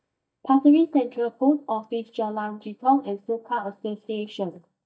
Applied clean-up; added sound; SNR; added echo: neural mask model DeepFilterNet 3.